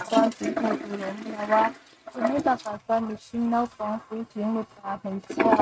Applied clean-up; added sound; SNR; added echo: neural mask model RNNoise.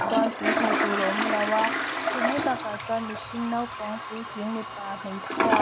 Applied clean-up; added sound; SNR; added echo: none; Toilet flush; -2 dB; none.